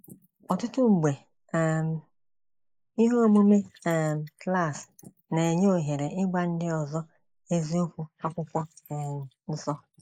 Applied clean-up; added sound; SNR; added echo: neural mask model Resemble Enhance denoiser.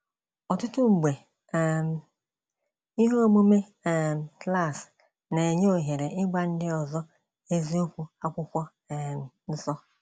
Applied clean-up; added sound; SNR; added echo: none; none; none; none.